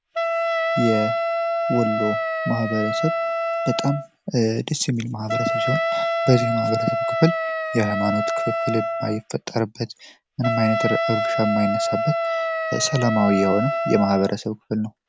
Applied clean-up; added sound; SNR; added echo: none; Wind instrument, woodwind instrument; 1 dB; none.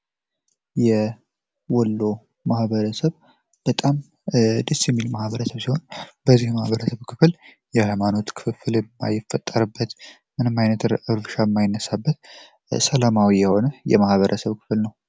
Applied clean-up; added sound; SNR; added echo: none; none; none; none.